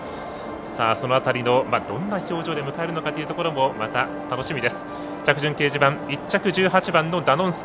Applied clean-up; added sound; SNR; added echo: none; none; none; none.